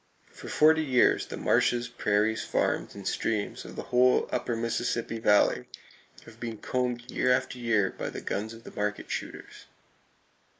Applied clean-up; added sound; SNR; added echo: neural mask model Resemble Enhance denoiser.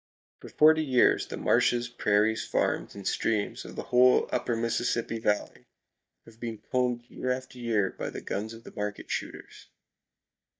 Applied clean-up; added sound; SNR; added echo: neural mask model DeepFilterNet 3.